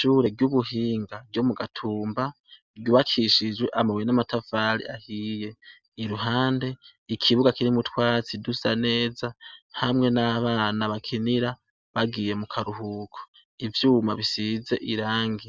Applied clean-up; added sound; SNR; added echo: none; none; none; none.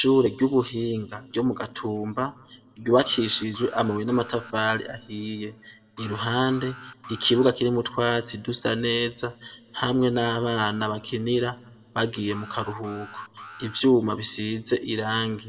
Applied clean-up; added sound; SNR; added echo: none; Alarm; 18 dB; reverberation time 2.3 s.